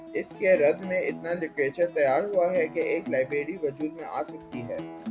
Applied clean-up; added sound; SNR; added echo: none; Acoustic guitar; 14 dB; none.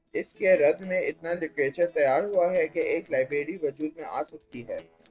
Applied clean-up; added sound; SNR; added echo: neural separator model SepFormer DNS4.